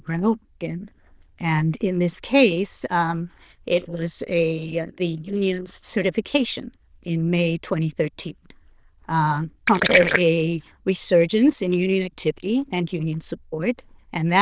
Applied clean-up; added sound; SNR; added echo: neural diffusion model UNIVERSE++.